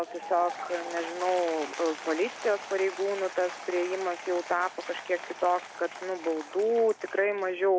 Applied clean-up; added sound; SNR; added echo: none; Applause / Crowd; 12 dB; none.